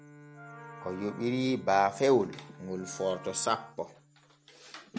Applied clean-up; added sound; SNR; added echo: none; Bowed string instrument + Wind instrument, woodwind instrument; 18 dB; none.